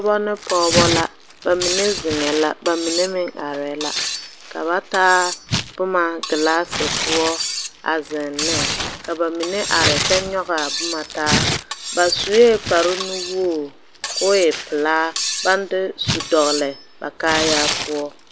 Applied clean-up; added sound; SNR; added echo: none; Tearing + Cutlery, silverware; 4 dB; none.